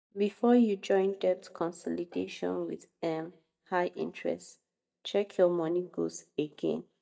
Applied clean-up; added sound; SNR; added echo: neural mask model DeepFilterNet 3.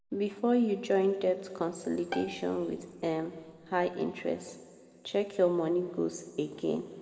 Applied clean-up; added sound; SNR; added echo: none; Bowed string instrument; 15 dB; reverberation time 1.8 s.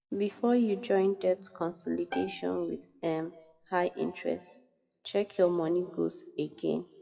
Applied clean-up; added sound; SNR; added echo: classical method WPE with log-MMSE.